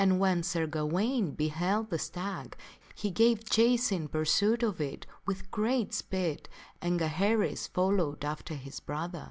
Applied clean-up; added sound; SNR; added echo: none; none; none; none.